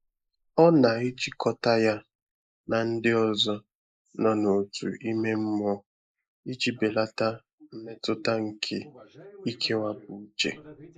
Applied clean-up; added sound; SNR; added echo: neural mask model Resemble Enhance denoiser.